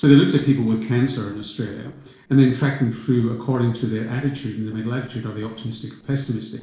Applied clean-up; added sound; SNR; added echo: neural separator model SepFormer DNS4.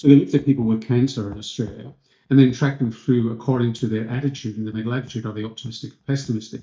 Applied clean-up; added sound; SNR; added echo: neural mask model DeepFilterNet 3.